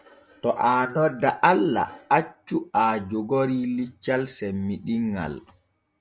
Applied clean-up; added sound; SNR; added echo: none; none; none; none.